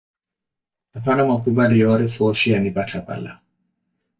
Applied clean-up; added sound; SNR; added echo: neural mask model DeepFilterNet 3.